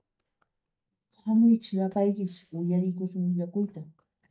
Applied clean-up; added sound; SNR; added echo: neural mask model DeepFilterNet 3.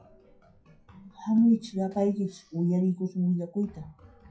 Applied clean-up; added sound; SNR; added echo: classical method WPE with log-MMSE.